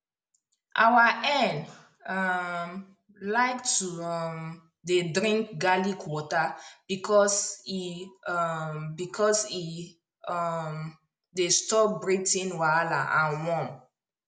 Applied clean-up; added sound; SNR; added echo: none; none; none; none.